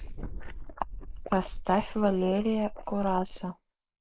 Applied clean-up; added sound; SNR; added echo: neural mask model Resemble Enhance denoiser.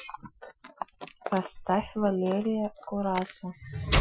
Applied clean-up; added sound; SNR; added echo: classical method Wiener filter.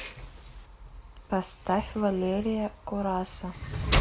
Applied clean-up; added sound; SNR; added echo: none; none; none; none.